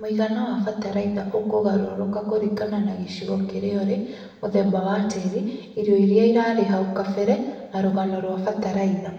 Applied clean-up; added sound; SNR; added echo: none; none; none; reverberation time 1.0 s.